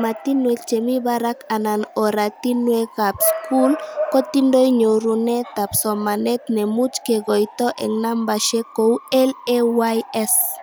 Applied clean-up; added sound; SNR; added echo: none; Bark / Motor vehicle (road) / Siren; 13 dB; none.